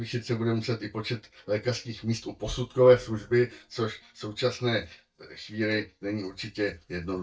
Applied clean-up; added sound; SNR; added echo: neural mask model DeepFilterNet 3.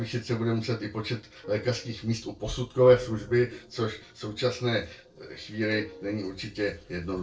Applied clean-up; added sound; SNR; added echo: neural separator model SepFormer DNS4.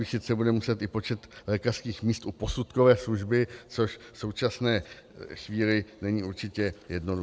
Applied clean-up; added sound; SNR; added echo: none; none; none; none.